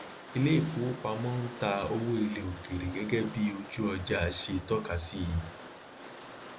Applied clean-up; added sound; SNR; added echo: none; Rain; 15 dB; none.